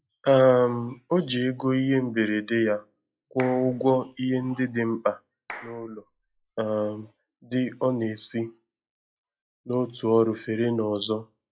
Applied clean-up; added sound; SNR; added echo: classical method log-MMSE.